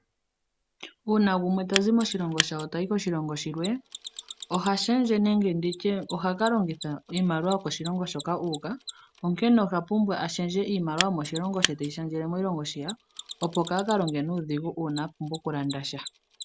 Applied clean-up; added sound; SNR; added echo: none; Mechanisms; 11 dB; none.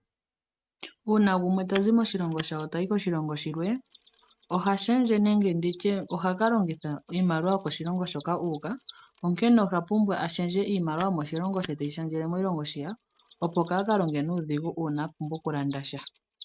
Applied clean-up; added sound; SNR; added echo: neural mask model RNNoise.